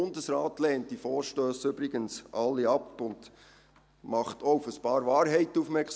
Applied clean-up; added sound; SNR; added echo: none; none; none; none.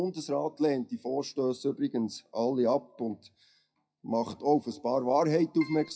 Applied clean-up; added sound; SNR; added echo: classical method WPE with log-MMSE.